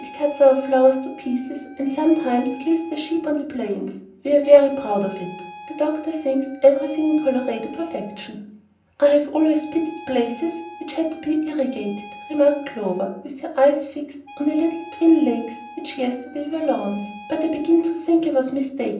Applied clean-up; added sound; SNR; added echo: none; Wind instrument, woodwind instrument; 20 dB; reverberation time 0.6 s.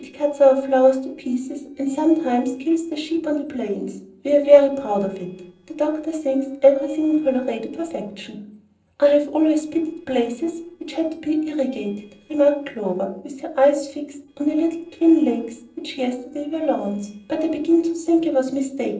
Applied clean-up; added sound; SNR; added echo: neural separator model SepFormer DNS4.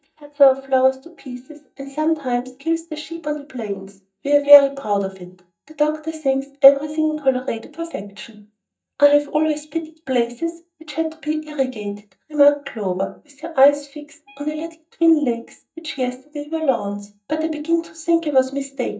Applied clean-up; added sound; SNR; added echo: neural mask model DeepFilterNet 3.